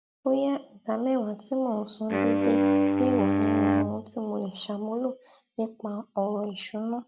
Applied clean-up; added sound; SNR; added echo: none; Wind instrument, woodwind instrument; -4 dB; none.